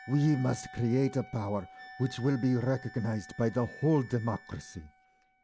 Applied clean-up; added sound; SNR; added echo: none; Wind instrument, woodwind instrument + Wind instrument, woodwind instrument; 19 dB; none.